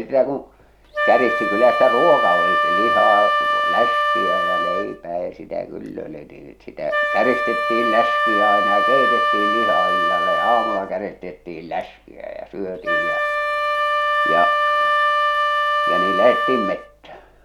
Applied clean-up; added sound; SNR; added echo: none; Wind instrument, woodwind instrument; -3 dB; none.